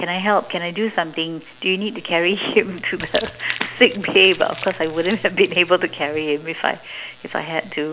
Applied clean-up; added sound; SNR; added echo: none; Crumpling, crinkling; 14 dB; none.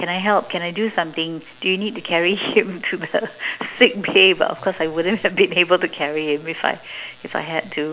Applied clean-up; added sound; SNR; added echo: none; none; none; none.